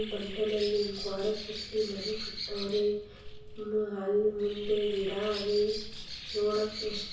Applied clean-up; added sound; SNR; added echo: none; Bird; 9 dB; reverberation time 0.6 s.